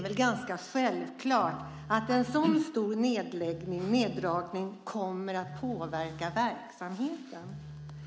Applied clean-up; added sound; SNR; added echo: none; Telephone; 15 dB; none.